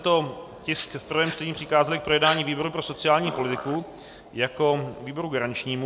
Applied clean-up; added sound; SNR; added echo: none; Dog; 10 dB; none.